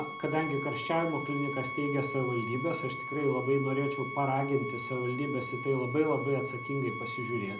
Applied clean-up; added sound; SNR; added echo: none; Bowed string instrument; 8 dB; reverberation time 0.4 s.